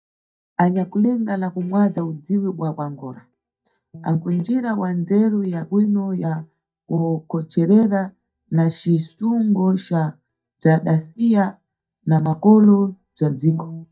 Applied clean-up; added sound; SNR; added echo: neural mask model DeepFilterNet 3.